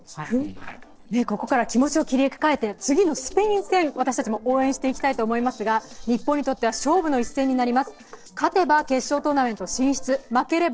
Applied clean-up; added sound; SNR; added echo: neural separator model SepFormer DNS4.